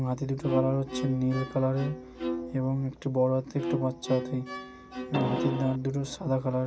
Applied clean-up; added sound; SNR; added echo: none; Keyboard (musical) + Bowed string instrument; 6 dB; none.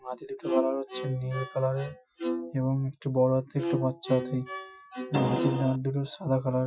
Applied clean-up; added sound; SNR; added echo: classical method Wiener filter.